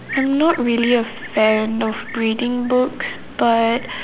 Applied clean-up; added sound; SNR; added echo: none; Cricket; 16 dB; none.